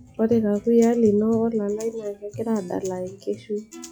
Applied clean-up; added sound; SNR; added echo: classical method log-MMSE.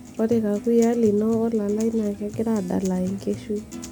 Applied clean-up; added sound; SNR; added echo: none; Acoustic guitar; 16 dB; none.